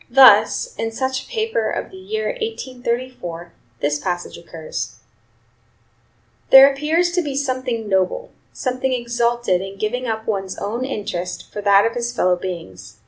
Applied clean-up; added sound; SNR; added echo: none; none; none; none.